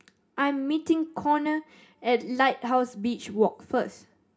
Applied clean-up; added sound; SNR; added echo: none; none; none; reverberation time 0.3 s.